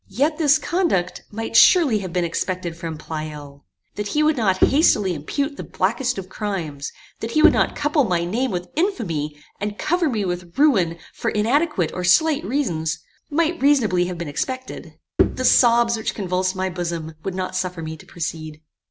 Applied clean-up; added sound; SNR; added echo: none; Bowed string instrument; 5 dB; none.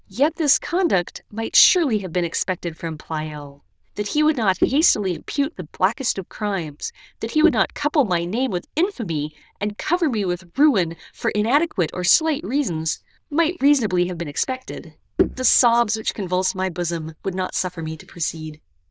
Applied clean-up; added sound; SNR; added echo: neural diffusion model UNIVERSE++.